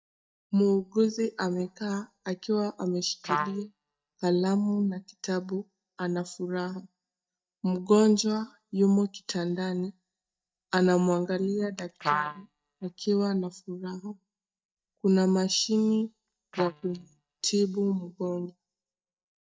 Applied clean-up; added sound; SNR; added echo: neural mask model DeepFilterNet 3.